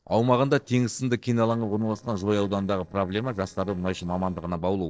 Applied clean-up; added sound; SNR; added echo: neural separator model SepFormer DNS4.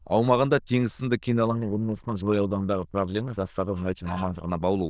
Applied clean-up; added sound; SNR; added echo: neural diffusion model UNIVERSE++.